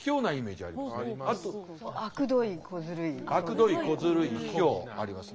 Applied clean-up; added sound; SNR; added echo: none; none; none; none.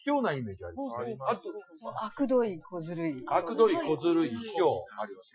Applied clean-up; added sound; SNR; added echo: classical method Wiener filter.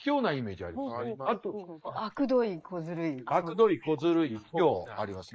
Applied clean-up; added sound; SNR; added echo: neural mask model Resemble Enhance denoiser.